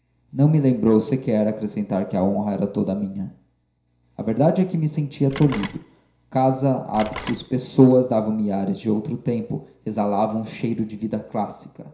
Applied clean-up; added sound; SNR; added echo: none; Telephone; 16 dB; reverberation time 0.5 s.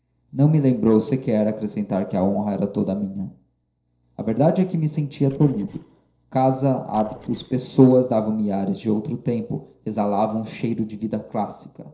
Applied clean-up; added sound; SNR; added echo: neural separator model SepFormer DNS4.